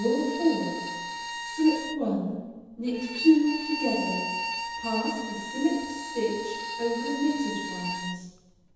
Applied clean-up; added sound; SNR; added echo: none; Bowed string instrument; 7 dB; reverberation time 1.1 s.